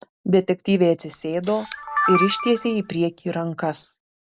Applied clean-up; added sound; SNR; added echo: none; Camera; 5 dB; none.